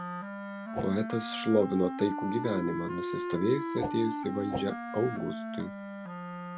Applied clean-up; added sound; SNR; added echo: none; Whoosh, swoosh, swish + Wind instrument, woodwind instrument; 4 dB; none.